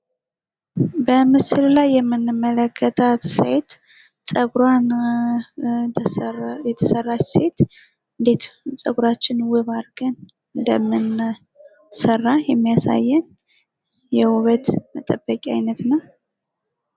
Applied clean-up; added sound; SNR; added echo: none; none; none; none.